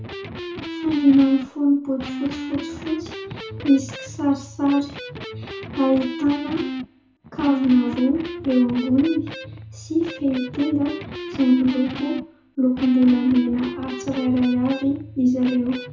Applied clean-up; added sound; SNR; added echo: none; Electric guitar; 11 dB; reverberation time 0.6 s.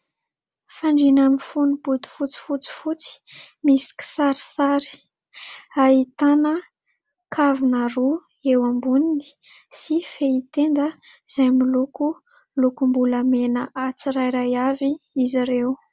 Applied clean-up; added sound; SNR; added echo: none; none; none; none.